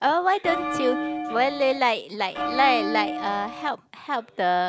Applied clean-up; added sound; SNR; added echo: none; Bell; 5 dB; none.